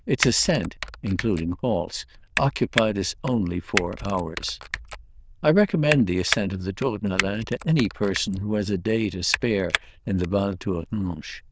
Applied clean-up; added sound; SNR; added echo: neural diffusion model UNIVERSE++.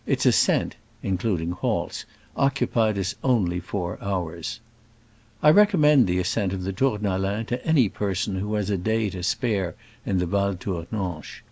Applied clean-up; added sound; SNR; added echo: none; none; none; none.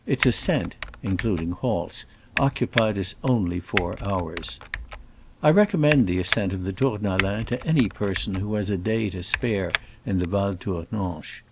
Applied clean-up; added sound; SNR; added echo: none; Typing; 9 dB; none.